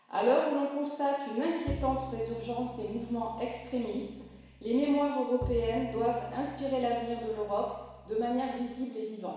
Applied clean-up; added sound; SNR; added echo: none; Bowed string instrument; 13 dB; reverberation time 1.1 s.